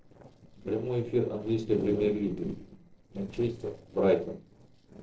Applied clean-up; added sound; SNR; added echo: neural separator model SepFormer DNS4.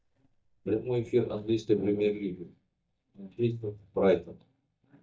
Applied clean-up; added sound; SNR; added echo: neural mask model DeepFilterNet 3.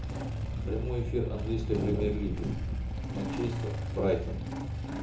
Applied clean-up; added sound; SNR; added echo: none; Engine starting / Motorcycle; 1 dB; reverberation time 0.7 s.